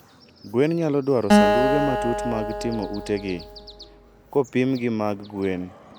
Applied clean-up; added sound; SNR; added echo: none; Acoustic guitar; -1 dB; none.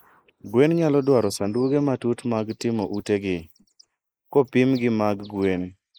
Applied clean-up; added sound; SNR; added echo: neural mask model Resemble Enhance denoiser.